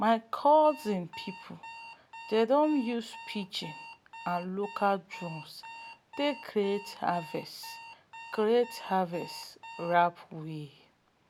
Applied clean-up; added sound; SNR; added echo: none; Alarm; 17 dB; none.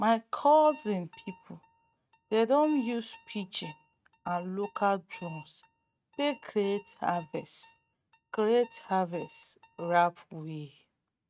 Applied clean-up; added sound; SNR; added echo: neural mask model RNNoise.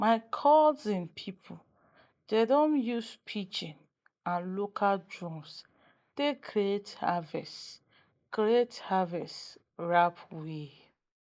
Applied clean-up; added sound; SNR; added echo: neural mask model Resemble Enhance denoiser.